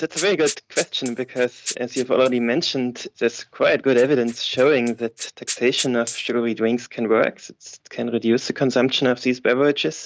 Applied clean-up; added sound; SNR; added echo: neural mask model RNNoise.